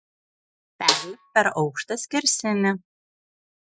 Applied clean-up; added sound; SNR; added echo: classical method Wiener filter.